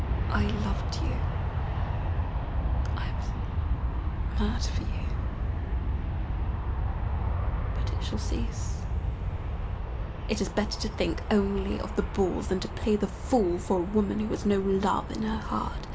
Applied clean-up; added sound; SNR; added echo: none; Aircraft; -2 dB; reverberation time 2.1 s.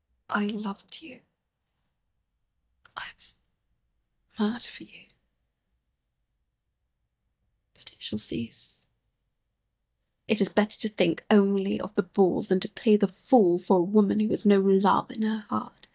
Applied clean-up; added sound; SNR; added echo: neural mask model DeepFilterNet 3.